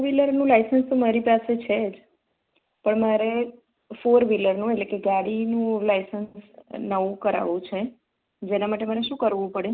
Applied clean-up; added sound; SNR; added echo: none; none; none; none.